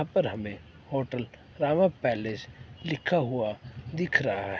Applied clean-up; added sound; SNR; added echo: none; none; none; none.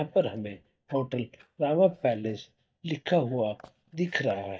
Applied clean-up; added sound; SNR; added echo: neural mask model DeepFilterNet 3.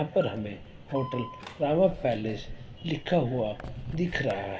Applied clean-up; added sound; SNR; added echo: none; Alarm; 14 dB; reverberation time 2.7 s.